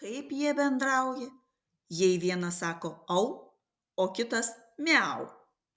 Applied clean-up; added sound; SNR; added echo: none; none; none; none.